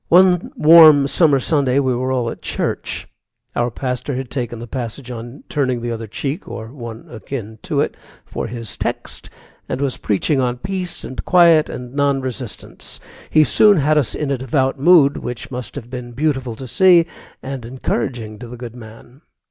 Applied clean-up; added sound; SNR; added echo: none; none; none; none.